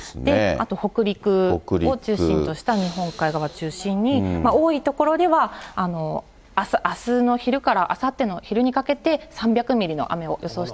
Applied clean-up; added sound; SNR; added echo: none; none; none; none.